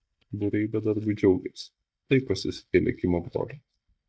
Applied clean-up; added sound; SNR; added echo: neural mask model DeepFilterNet 3.